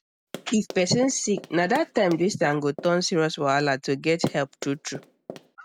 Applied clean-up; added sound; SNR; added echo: none; Run; 17 dB; none.